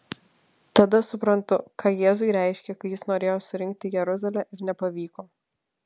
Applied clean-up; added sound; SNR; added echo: none; none; none; none.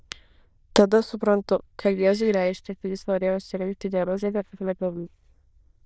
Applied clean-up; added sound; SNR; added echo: neural diffusion model UNIVERSE++.